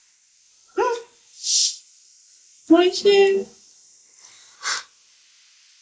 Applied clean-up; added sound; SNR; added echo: neural mask model Resemble Enhance denoiser.